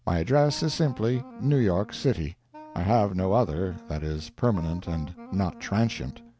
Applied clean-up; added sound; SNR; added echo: none; Wind instrument, woodwind instrument; 19 dB; none.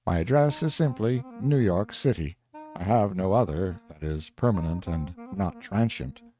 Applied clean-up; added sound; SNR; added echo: neural mask model RNNoise.